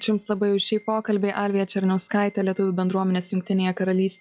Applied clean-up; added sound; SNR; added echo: classical method log-MMSE.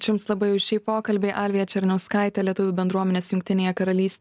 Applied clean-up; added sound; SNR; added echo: none; none; none; none.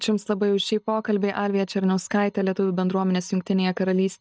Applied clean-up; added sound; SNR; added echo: neural mask model DeepFilterNet 3.